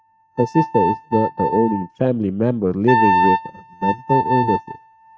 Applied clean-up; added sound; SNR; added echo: neural mask model RNNoise.